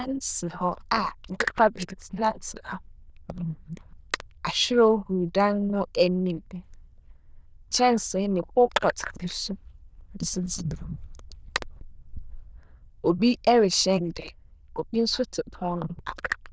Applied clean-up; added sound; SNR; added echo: neural diffusion model UNIVERSE++.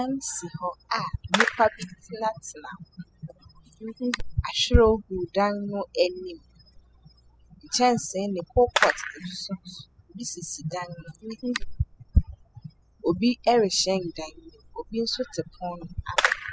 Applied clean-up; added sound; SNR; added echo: classical method spectral subtraction.